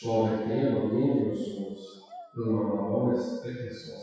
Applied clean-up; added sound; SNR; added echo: classical method WPE with log-MMSE.